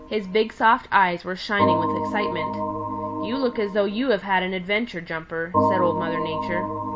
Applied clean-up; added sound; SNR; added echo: none; Organ; 3 dB; none.